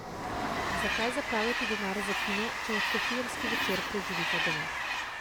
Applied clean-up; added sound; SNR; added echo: none; Train; -5 dB; none.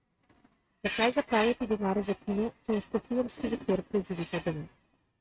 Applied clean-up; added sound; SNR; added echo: neural mask model RNNoise.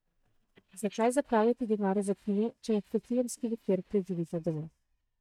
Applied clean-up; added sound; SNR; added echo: neural mask model DeepFilterNet 3.